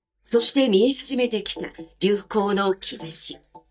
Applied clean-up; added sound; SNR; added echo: neural mask model DeepFilterNet 3.